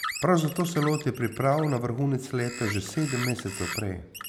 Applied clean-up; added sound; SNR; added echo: none; Bird; 11 dB; none.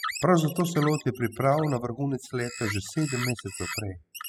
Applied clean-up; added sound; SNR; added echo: classical method spectral subtraction.